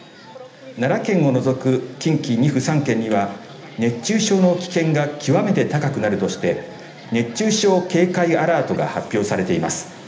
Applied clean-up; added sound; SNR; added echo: none; none; none; reverberation time 0.8 s.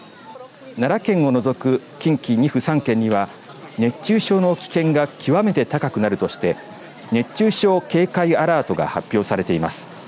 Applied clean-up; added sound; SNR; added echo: none; none; none; none.